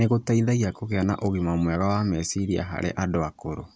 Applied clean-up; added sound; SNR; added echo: none; none; none; none.